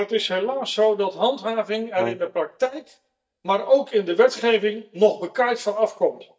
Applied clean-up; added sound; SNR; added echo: neural mask model DeepFilterNet 3.